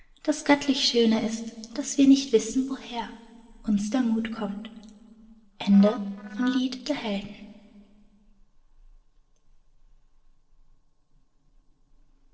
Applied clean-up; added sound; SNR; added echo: neural separator model SepFormer DNS4.